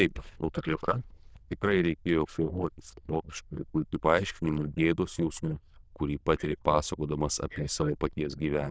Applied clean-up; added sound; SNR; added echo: neural diffusion model UNIVERSE++.